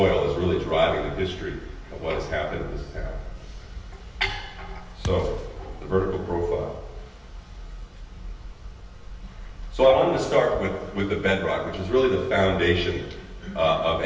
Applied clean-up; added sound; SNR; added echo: none; Thump, thud; 10 dB; reverberation time 0.4 s.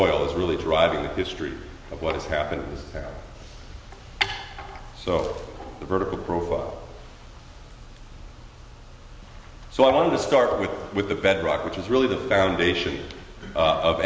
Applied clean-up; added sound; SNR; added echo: none; none; none; none.